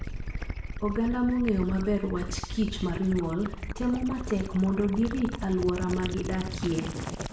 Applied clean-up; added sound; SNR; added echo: none; Gurgling / Liquid; 6 dB; reverberation time 0.6 s.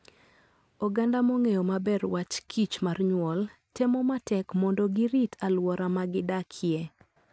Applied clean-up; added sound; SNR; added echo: none; none; none; none.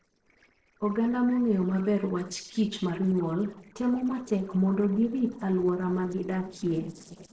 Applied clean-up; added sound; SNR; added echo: neural separator model SepFormer DNS4.